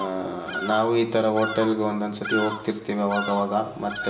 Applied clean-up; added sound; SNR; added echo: none; Bird vocalization, bird call, bird song; 10 dB; reverberation time 0.9 s.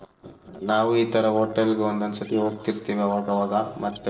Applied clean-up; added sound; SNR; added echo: neural separator model SepFormer DNS4.